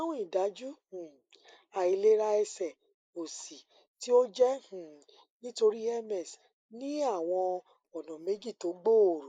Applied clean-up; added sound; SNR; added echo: neural mask model Resemble Enhance denoiser.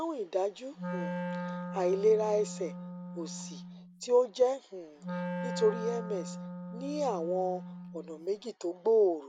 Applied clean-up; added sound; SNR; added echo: none; Wind instrument, woodwind instrument; 8 dB; none.